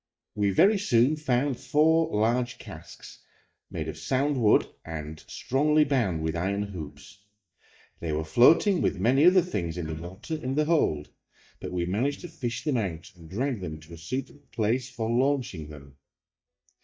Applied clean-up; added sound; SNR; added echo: neural mask model DeepFilterNet 3.